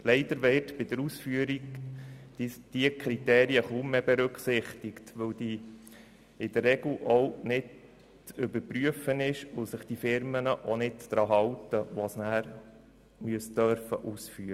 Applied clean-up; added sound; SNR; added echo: none; none; none; none.